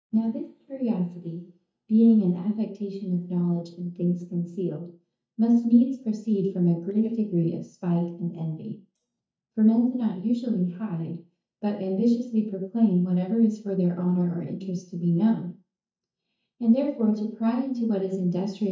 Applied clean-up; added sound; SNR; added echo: neural mask model DeepFilterNet 3.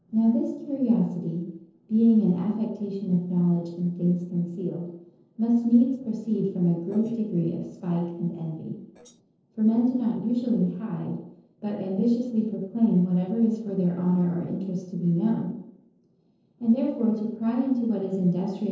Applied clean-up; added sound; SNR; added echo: neural separator model SepFormer DNS4.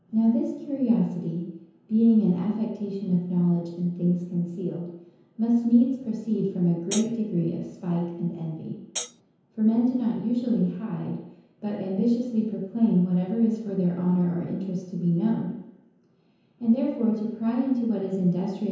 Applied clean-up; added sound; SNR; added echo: none; Hi-hat; 9 dB; reverberation time 0.9 s.